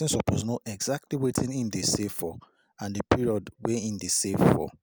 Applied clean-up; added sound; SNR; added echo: none; none; none; none.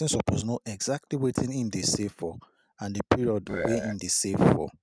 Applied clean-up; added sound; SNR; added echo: neural mask model RNNoise.